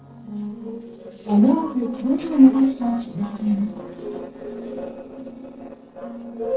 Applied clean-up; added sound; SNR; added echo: neural separator model SepFormer DNS4.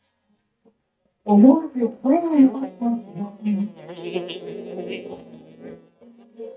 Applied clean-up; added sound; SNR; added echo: neural mask model DeepFilterNet 3.